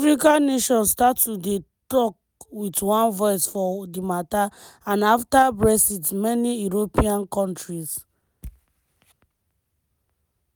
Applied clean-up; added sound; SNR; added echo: none; none; none; none.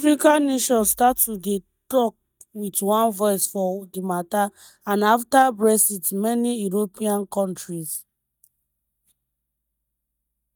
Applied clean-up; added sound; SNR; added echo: neural mask model DeepFilterNet 3.